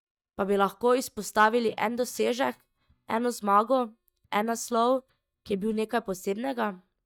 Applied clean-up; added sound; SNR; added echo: neural mask model DeepFilterNet 3.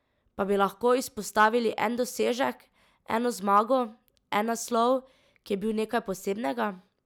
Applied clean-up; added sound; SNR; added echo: none; none; none; none.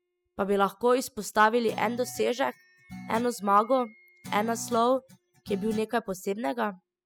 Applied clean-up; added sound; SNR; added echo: classical method spectral subtraction.